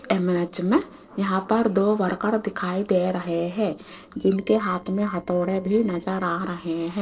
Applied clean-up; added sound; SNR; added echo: neural separator model SepFormer DNS4.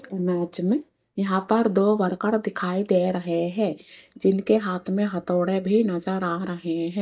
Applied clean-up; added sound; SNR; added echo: neural mask model DeepFilterNet 3.